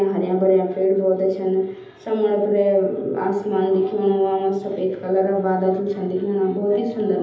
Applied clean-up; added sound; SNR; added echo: none; none; none; reverberation time 0.9 s.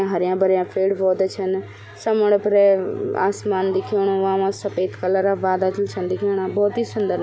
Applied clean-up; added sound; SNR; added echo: none; none; none; none.